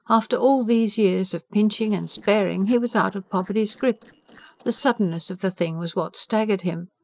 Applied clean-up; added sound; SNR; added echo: neural separator model SepFormer DNS4.